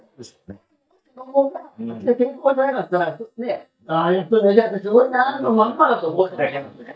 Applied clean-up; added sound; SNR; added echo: neural mask model DeepFilterNet 3.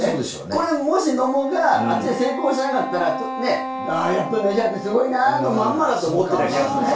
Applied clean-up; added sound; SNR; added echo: none; Wind instrument, woodwind instrument; 11 dB; reverberation time 0.2 s.